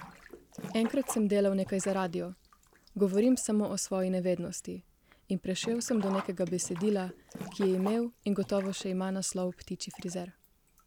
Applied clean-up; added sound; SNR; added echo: none; Sink (filling or washing); 16 dB; none.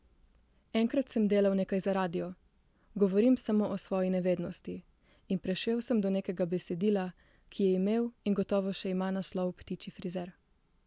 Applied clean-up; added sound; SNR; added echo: none; none; none; none.